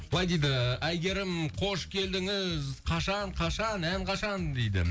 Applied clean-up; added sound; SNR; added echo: none; none; none; none.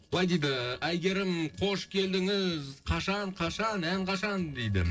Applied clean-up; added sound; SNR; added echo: neural separator model SepFormer DNS4.